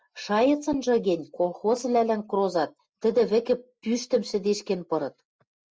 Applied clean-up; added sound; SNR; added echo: none; none; none; none.